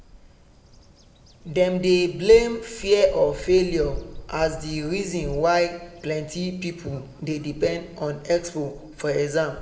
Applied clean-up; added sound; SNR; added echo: none; Bird vocalization, bird call, bird song; 16 dB; reverberation time 0.7 s.